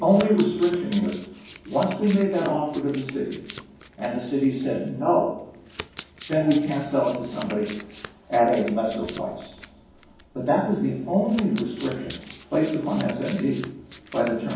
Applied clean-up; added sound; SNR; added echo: none; Domestic sounds, home sounds; 15 dB; reverberation time 1.2 s.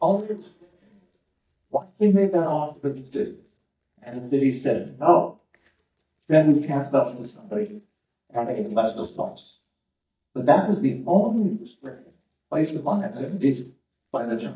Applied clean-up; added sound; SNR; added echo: neural mask model DeepFilterNet 3.